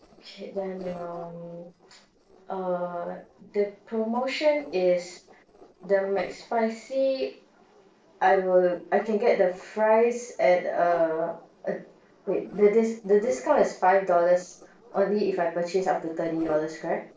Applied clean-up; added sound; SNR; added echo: neural separator model SepFormer DNS4.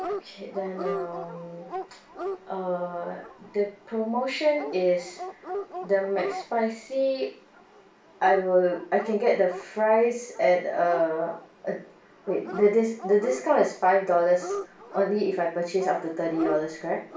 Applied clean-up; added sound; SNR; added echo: none; Dog; 12 dB; reverberation time 0.3 s.